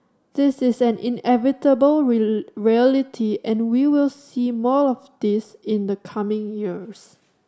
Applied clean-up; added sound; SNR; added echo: none; none; none; none.